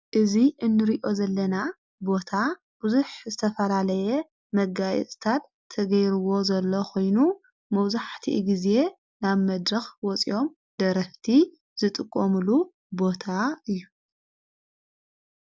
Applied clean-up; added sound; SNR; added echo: none; none; none; none.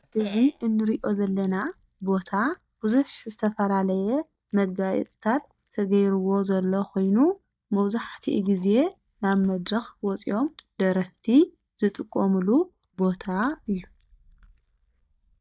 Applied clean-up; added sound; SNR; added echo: neural mask model DeepFilterNet 3.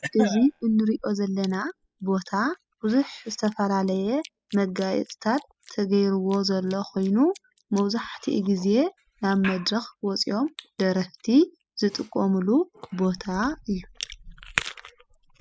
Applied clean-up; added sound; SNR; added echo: classical method spectral subtraction.